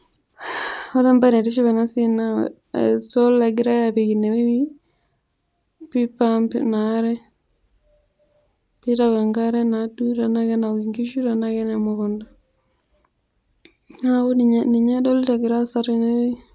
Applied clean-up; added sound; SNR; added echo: none; none; none; none.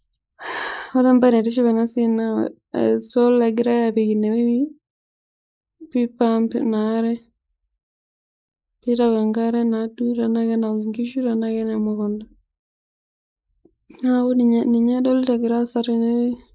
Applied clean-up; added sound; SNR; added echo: neural mask model Resemble Enhance denoiser.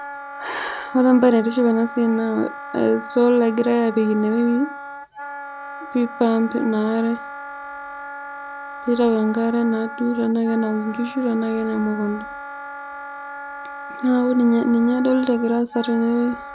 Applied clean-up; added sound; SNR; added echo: none; Wind instrument, woodwind instrument; 13 dB; none.